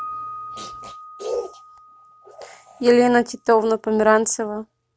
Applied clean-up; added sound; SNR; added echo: none; Piano; 18 dB; none.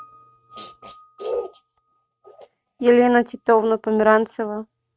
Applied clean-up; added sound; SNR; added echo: neural mask model RNNoise.